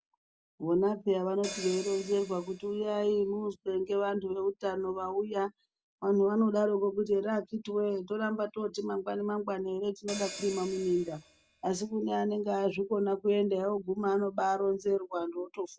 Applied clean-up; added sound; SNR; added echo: none; Hi-hat; 14 dB; none.